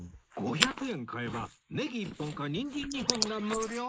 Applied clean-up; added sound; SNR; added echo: neural mask model Resemble Enhance denoiser.